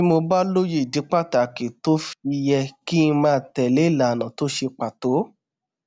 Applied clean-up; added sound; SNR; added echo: none; none; none; none.